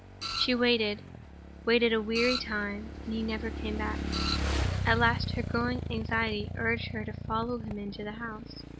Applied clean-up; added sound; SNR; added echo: none; Printer + Motorcycle / Engine; 4 dB; none.